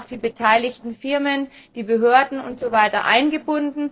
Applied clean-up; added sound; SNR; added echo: neural separator model SepFormer DNS4.